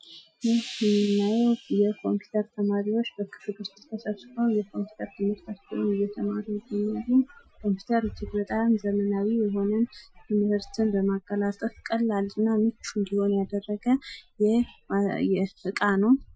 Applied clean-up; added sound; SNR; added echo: classical method Wiener filter.